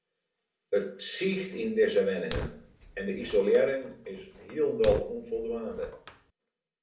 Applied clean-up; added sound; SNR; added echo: none; Fire; 13 dB; reverberation time 0.3 s.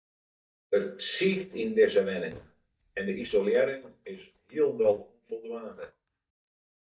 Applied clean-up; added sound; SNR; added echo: neural mask model DeepFilterNet 3.